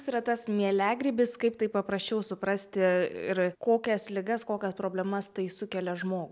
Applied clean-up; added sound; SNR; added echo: none; none; none; none.